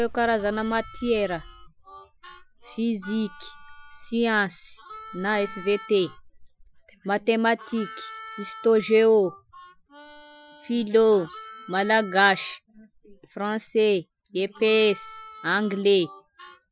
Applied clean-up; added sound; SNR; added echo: classical method Wiener filter.